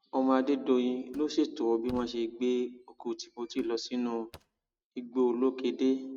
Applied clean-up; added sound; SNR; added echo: neural mask model RNNoise.